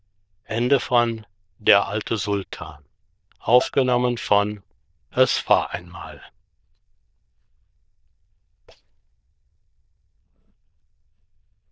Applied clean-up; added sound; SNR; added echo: neural diffusion model UNIVERSE++.